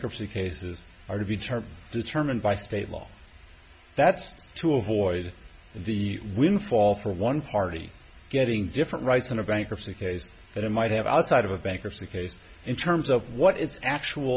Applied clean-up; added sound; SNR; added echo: none; none; none; none.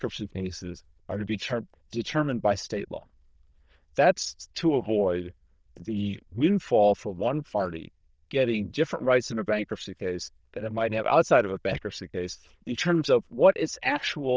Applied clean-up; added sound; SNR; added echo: neural diffusion model UNIVERSE++.